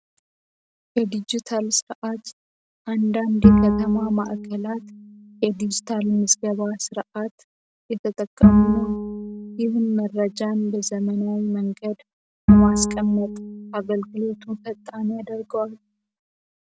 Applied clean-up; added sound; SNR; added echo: none; Bowed string instrument; -3 dB; none.